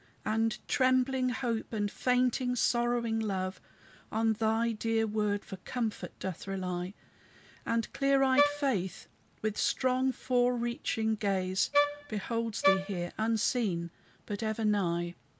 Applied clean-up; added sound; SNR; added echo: none; Wind instrument, woodwind instrument; 0 dB; none.